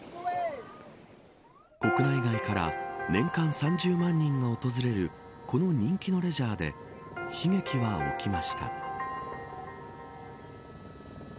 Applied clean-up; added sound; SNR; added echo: none; none; none; none.